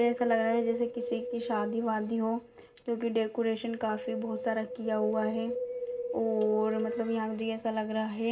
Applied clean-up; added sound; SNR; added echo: none; Wind; 7 dB; reverberation time 0.2 s.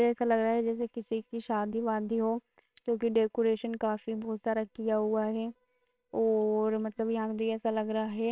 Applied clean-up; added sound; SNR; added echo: neural separator model SepFormer WHAMR!.